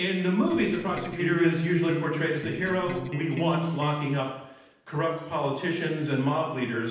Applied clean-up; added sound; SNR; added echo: neural separator model SepFormer DNS4.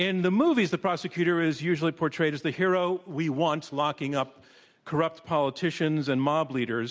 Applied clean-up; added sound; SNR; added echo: none; none; none; none.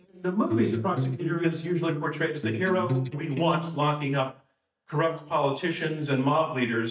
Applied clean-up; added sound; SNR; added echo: neural mask model DeepFilterNet 3.